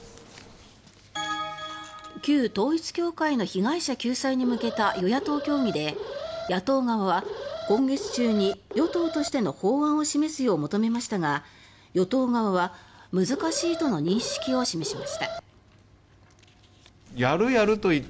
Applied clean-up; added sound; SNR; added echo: none; Alarm; 8 dB; none.